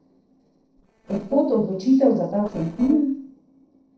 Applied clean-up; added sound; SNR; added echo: neural separator model SepFormer DNS4.